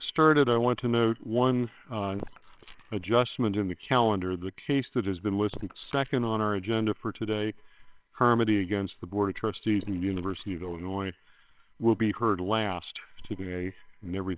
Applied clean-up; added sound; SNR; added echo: neural separator model SepFormer WHAMR!.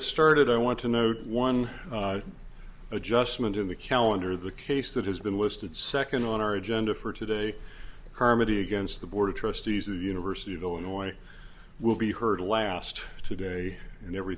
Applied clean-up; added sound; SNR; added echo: none; none; none; none.